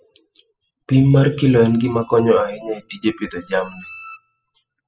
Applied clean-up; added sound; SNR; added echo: classical method spectral subtraction.